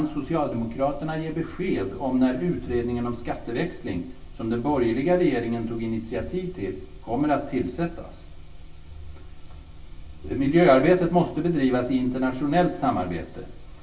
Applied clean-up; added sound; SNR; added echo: none; none; none; reverberation time 0.2 s.